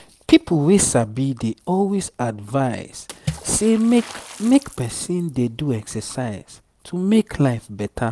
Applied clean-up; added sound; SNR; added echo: none; Water / Splash, splatter; 19 dB; none.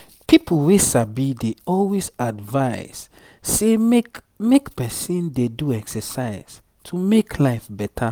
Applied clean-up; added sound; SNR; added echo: none; none; none; none.